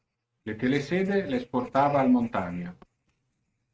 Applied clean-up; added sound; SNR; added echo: neural mask model RNNoise.